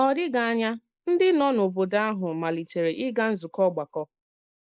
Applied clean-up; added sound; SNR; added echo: neural mask model Resemble Enhance denoiser.